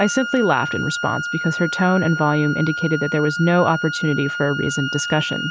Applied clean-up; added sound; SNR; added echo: none; Wind instrument, woodwind instrument; 6 dB; none.